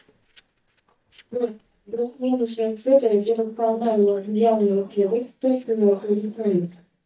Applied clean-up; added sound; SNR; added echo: neural mask model DeepFilterNet 3.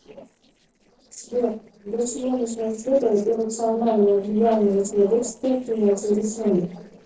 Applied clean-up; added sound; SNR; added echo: neural separator model SepFormer DNS4.